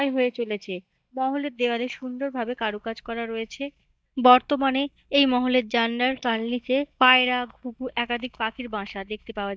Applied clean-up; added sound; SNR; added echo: neural mask model DeepFilterNet 3.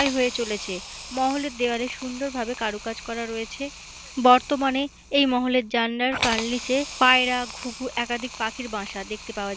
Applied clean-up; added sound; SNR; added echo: none; Hiss; 12 dB; none.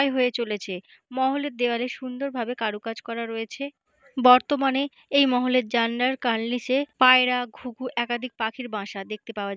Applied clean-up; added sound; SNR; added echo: none; none; none; none.